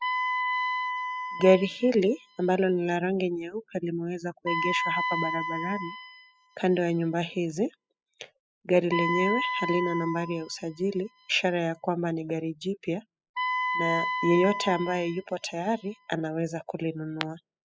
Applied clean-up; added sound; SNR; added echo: classical method spectral subtraction.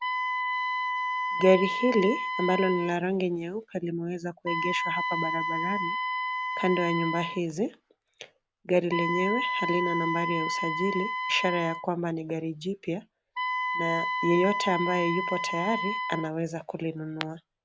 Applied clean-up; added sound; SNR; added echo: none; Wind instrument, woodwind instrument; 2 dB; none.